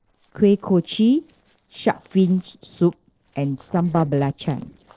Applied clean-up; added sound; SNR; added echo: neural separator model SepFormer DNS4.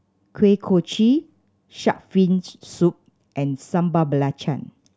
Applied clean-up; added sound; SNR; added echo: none; none; none; none.